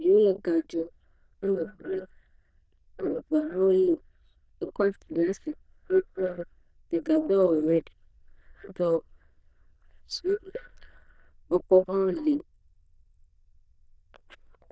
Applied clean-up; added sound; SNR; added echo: neural diffusion model UNIVERSE++.